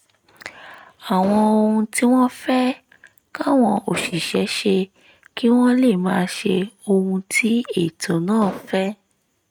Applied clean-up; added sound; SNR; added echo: neural mask model RNNoise.